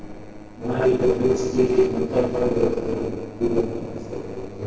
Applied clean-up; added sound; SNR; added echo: neural separator model SepFormer DNS4.